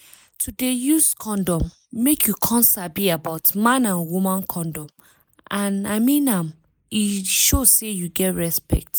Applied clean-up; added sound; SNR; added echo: neural mask model Resemble Enhance denoiser.